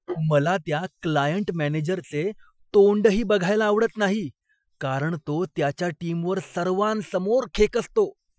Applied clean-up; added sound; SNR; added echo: classical method Wiener filter.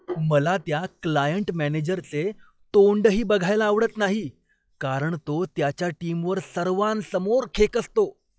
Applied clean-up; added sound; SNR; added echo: classical method log-MMSE.